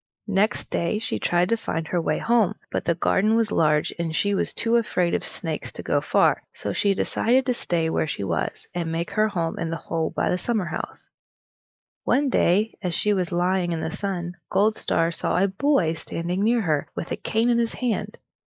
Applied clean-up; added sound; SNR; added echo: neural mask model Resemble Enhance denoiser.